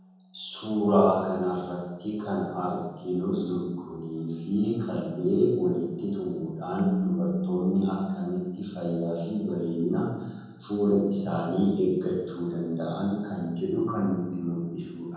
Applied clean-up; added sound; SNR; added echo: none; Keyboard (musical); 11 dB; reverberation time 1.3 s.